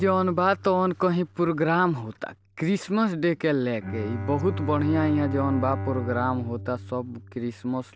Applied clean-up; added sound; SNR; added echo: none; Bowed string instrument; 9 dB; none.